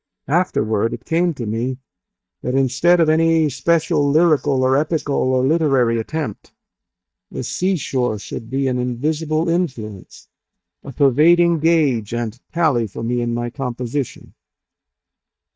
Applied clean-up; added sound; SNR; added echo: neural mask model DeepFilterNet 3.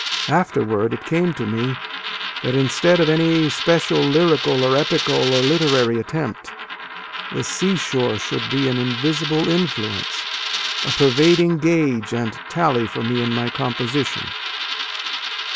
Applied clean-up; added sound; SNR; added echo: none; Coin (dropping); 7 dB; none.